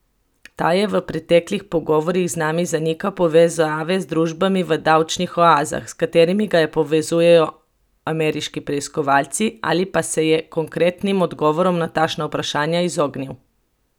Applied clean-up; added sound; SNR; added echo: none; none; none; none.